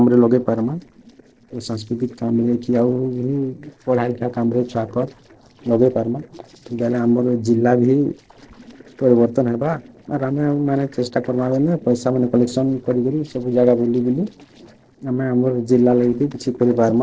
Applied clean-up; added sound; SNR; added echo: neural separator model SepFormer DNS4.